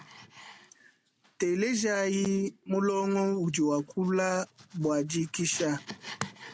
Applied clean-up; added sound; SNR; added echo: none; Domestic sounds, home sounds; 18 dB; none.